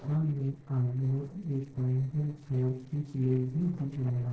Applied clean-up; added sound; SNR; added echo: neural separator model SepFormer DNS4.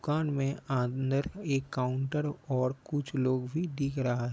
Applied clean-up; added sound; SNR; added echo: none; none; none; none.